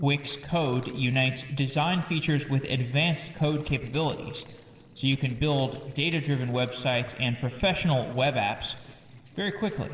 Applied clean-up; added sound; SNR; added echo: neural separator model SepFormer DNS4.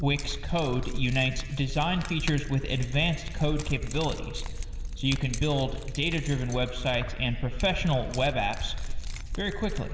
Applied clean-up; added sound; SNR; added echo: none; Keys jangling; 4 dB; reverberation time 2.0 s.